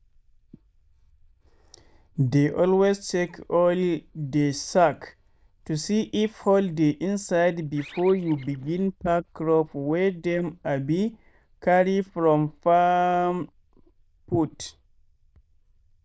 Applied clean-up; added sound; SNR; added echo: neural diffusion model UNIVERSE++.